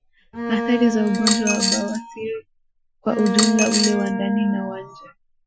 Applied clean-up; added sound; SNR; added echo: classical method Wiener filter.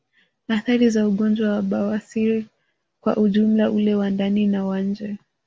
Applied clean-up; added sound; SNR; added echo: none; none; none; none.